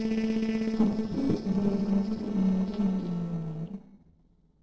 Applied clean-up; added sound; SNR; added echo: neural separator model SepFormer DNS4.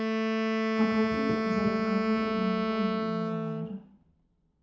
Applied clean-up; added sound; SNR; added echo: none; Wind instrument, woodwind instrument; -5 dB; reverberation time 0.8 s.